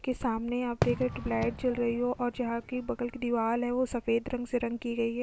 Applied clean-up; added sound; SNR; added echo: none; Fireworks; 9 dB; none.